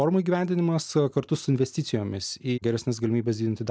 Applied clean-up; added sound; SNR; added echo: none; none; none; none.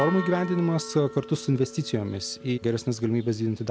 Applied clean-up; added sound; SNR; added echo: none; Church bell; 13 dB; none.